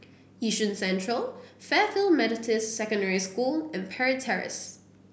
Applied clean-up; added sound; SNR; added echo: none; none; none; none.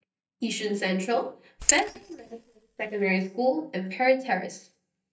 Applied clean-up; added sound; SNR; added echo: neural mask model DeepFilterNet 3.